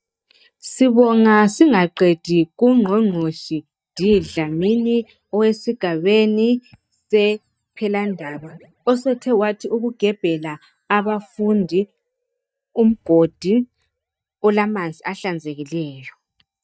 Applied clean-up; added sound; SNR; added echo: neural mask model DeepFilterNet 3.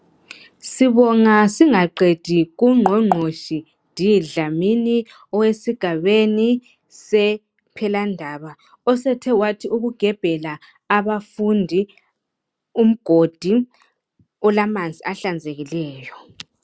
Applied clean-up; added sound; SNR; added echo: none; none; none; none.